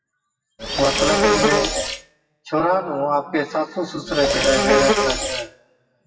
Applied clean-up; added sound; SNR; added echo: classical method WPE with log-MMSE.